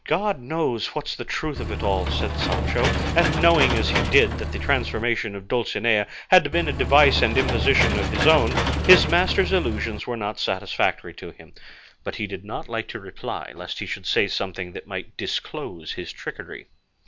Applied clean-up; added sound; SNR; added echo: none; Engine / Mechanisms; 0 dB; none.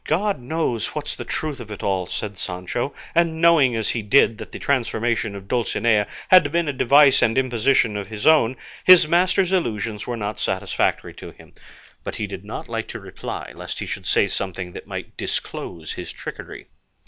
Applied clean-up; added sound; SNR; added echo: none; none; none; none.